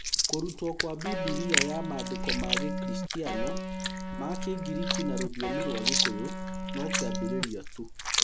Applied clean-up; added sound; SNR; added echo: none; Chewing, mastication + Electric guitar; -5 dB; none.